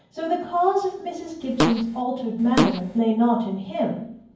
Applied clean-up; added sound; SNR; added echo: none; Fart; 1 dB; reverberation time 0.9 s.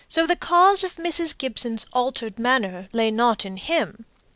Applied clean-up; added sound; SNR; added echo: none; none; none; none.